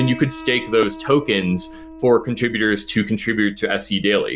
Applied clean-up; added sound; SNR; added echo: none; Piano; 17 dB; none.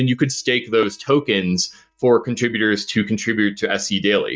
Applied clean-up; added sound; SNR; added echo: neural mask model DeepFilterNet 3.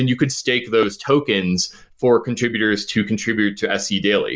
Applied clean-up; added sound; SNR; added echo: neural mask model Resemble Enhance denoiser.